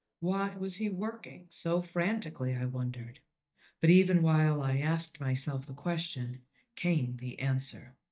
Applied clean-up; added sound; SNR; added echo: neural mask model DeepFilterNet 3.